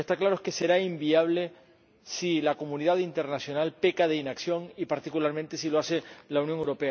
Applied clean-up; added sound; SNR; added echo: none; none; none; none.